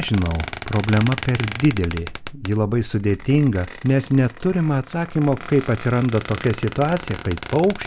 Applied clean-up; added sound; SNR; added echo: none; Squeak; 14 dB; none.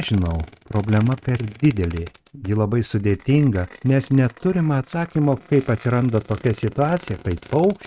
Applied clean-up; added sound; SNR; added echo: neural mask model RNNoise.